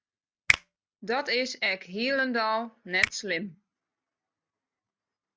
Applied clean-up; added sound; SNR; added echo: neural mask model RNNoise.